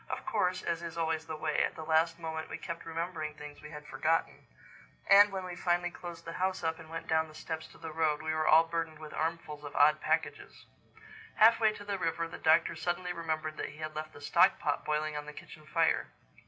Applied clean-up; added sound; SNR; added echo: none; none; none; none.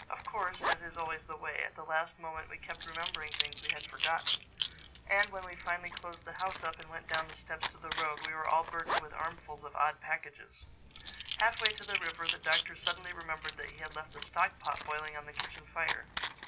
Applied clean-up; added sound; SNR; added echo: none; Coin (dropping) / Zipper (clothing); -5 dB; none.